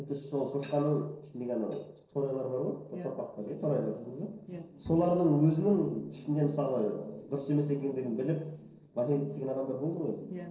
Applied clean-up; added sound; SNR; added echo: neural separator model SepFormer DNS4.